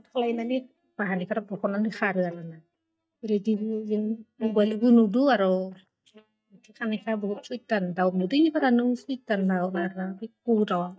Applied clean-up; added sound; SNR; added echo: neural mask model DeepFilterNet 3.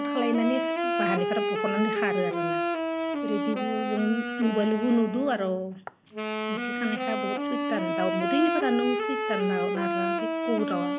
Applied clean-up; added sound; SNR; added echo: none; Wind instrument, woodwind instrument; 0 dB; none.